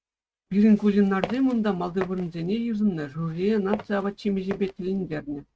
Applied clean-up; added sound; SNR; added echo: neural mask model RNNoise.